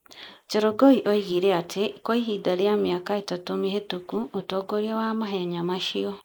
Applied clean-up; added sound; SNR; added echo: neural mask model Resemble Enhance denoiser.